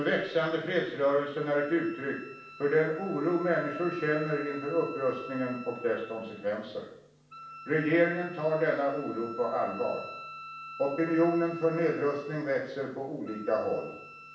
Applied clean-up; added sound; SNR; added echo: none; Wind instrument, woodwind instrument; 15 dB; reverberation time 0.7 s.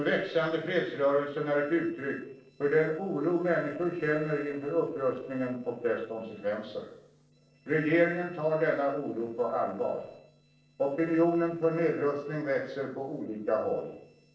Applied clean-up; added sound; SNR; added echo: neural separator model SepFormer DNS4.